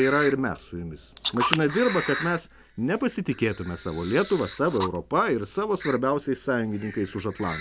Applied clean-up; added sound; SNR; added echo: none; Camera; 10 dB; none.